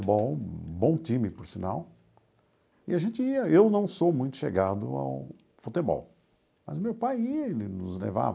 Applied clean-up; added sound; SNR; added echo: none; none; none; none.